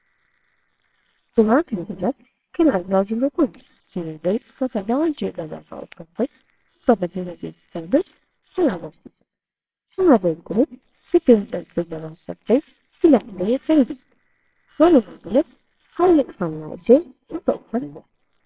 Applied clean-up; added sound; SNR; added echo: neural separator model SepFormer WHAMR!.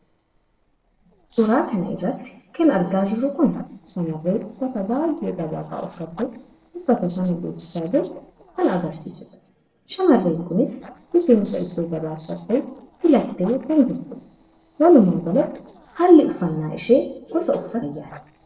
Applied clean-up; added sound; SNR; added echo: neural separator model SepFormer DNS4.